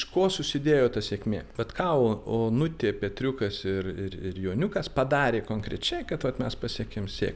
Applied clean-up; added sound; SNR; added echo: none; none; none; none.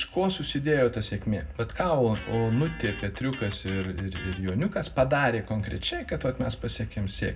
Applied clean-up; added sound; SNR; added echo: none; Electric guitar; 15 dB; reverberation time 0.3 s.